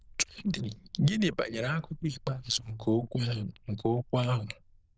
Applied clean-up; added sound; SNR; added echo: neural diffusion model UNIVERSE++.